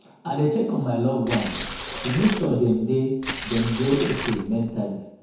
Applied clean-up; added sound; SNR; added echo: none; Tearing; 6 dB; reverberation time 1.0 s.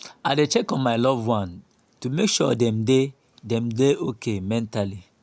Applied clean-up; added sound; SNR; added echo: none; none; none; none.